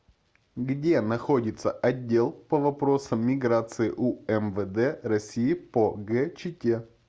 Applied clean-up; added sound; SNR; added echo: none; none; none; none.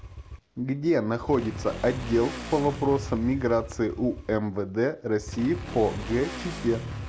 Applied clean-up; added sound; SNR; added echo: none; Motorcycle / Accelerating, revving, vroom; 10 dB; none.